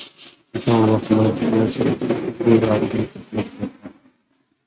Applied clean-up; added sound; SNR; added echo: neural mask model RNNoise.